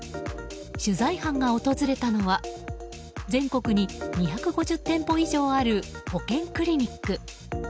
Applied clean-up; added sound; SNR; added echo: none; none; none; none.